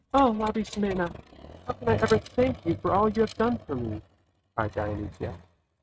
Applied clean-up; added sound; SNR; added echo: neural mask model RNNoise.